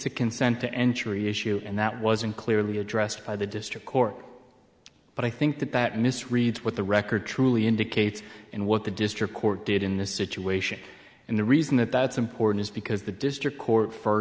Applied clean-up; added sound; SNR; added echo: none; none; none; none.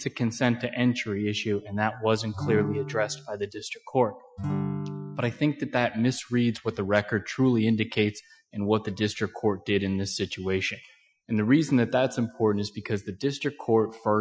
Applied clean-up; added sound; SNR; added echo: classical method Wiener filter.